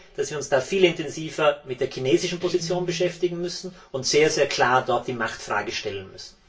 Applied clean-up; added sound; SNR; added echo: none; Guitar; 17 dB; reverberation time 0.2 s.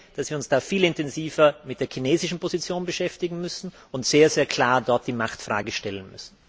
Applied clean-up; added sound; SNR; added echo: none; none; none; none.